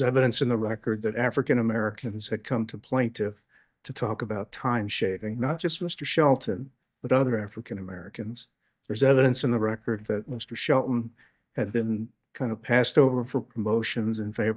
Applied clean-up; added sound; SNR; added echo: neural mask model DeepFilterNet 3.